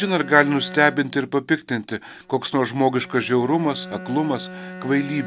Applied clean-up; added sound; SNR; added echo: none; Bowed string instrument; 16 dB; none.